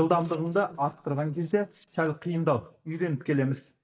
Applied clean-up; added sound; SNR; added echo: neural mask model DeepFilterNet 3.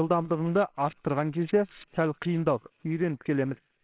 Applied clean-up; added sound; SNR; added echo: neural separator model SepFormer WHAMR!.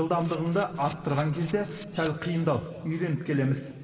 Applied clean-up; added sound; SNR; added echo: none; Camera; 20 dB; reverberation time 2.0 s.